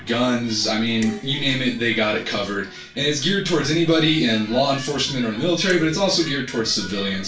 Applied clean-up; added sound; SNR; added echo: none; Dishes, pots, and pans; 19 dB; reverberation time 0.3 s.